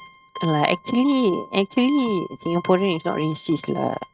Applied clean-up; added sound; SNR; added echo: neural mask model RNNoise.